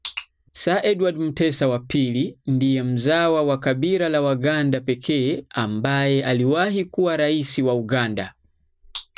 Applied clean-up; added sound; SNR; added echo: none; none; none; none.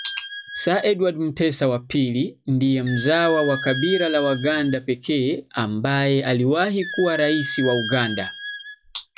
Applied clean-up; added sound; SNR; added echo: classical method log-MMSE.